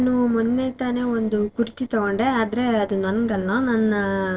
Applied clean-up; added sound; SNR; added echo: neural separator model SepFormer DNS4.